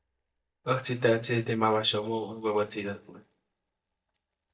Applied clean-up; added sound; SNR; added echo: neural mask model DeepFilterNet 3.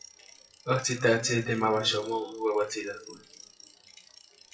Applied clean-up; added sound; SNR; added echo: classical method WPE with log-MMSE.